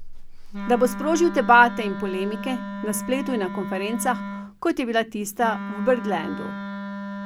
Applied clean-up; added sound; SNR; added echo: none; Wind instrument, woodwind instrument; 9 dB; none.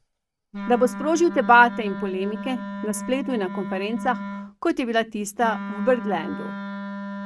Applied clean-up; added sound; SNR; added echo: neural mask model RNNoise.